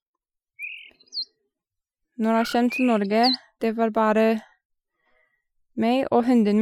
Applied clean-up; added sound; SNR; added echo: classical method Wiener filter.